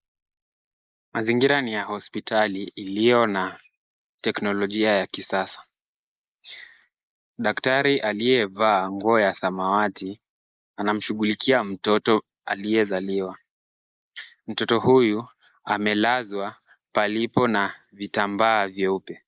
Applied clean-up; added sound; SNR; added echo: neural mask model Resemble Enhance denoiser.